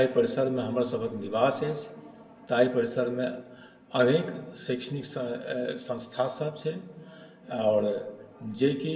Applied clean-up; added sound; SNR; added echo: none; none; none; reverberation time 0.4 s.